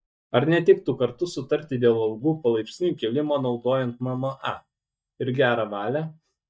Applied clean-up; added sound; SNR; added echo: neural mask model DeepFilterNet 3.